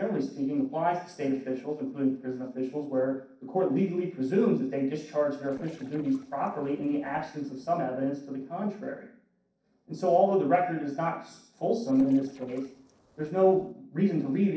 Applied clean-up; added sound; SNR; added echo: neural separator model SepFormer DNS4.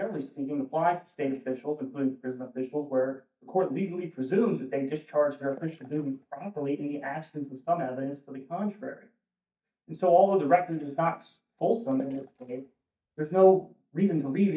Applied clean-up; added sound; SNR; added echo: neural mask model DeepFilterNet 3.